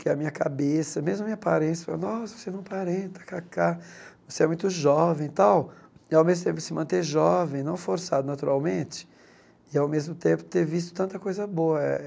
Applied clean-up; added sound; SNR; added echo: none; none; none; none.